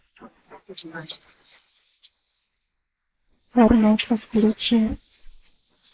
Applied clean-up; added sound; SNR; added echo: neural mask model Resemble Enhance denoiser.